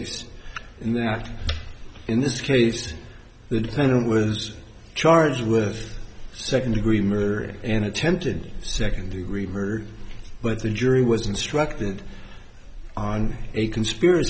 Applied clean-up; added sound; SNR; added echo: none; none; none; none.